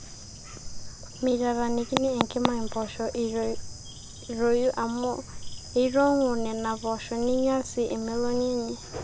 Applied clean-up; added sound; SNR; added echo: none; Bird / Insect; 10 dB; none.